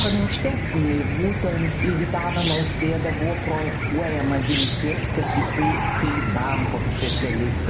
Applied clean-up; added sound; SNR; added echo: none; Cricket / Chicken, rooster; -2 dB; none.